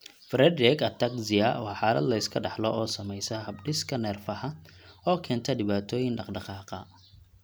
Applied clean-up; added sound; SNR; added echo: none; none; none; none.